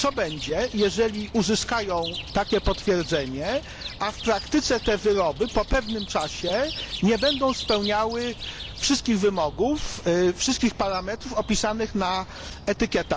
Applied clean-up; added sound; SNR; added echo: none; Chirp, tweet; 12 dB; none.